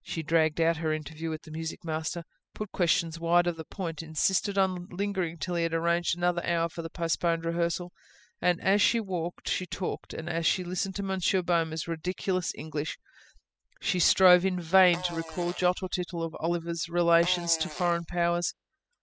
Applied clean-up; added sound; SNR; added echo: classical method spectral subtraction.